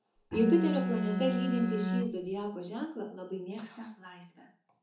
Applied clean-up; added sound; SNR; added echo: none; Bowed string instrument; 0 dB; reverberation time 0.6 s.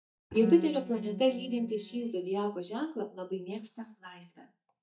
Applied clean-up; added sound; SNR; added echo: neural mask model DeepFilterNet 3.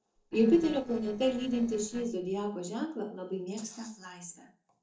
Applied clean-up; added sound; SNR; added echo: neural separator model SepFormer DNS4.